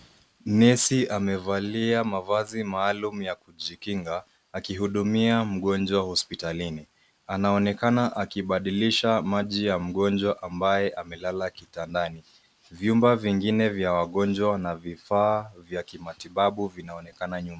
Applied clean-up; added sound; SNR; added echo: none; none; none; none.